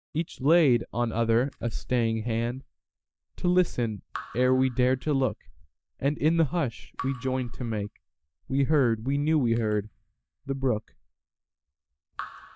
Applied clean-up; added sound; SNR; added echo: neural mask model DeepFilterNet 3.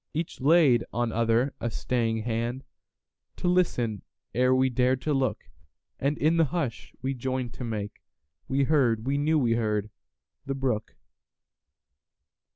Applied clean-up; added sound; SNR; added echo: none; none; none; none.